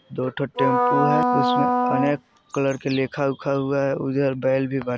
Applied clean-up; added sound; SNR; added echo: none; Wind instrument, woodwind instrument; -1 dB; none.